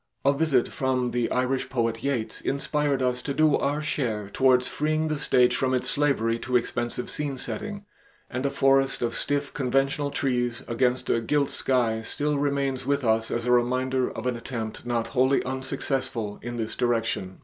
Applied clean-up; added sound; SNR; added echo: none; none; none; none.